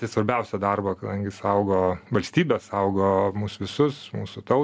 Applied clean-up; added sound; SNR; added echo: none; none; none; none.